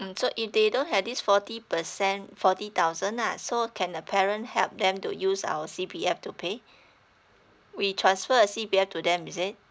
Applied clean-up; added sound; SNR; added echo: none; none; none; none.